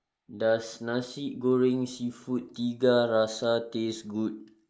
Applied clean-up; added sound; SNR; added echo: neural mask model Resemble Enhance denoiser.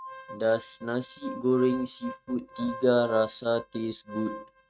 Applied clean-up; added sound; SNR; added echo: neural mask model RNNoise.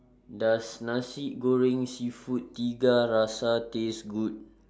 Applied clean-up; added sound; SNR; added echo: none; none; none; none.